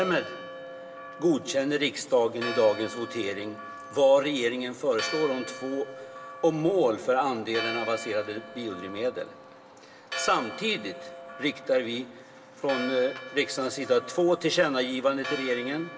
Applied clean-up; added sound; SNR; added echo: none; Church bell; 12 dB; reverberation time 1.6 s.